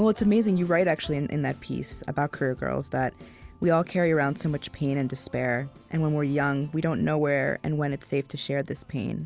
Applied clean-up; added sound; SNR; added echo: none; none; none; none.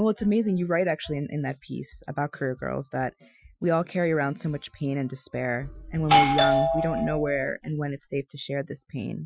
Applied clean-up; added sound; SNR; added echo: classical method Wiener filter.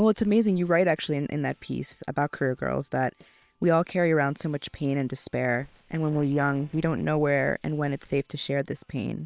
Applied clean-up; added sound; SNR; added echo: neural separator model SepFormer WHAM!.